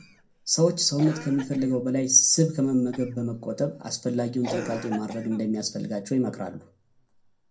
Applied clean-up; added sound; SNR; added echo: none; Cough; 17 dB; reverberation time 0.3 s.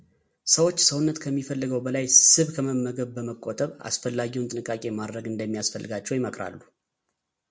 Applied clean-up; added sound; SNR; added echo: none; none; none; none.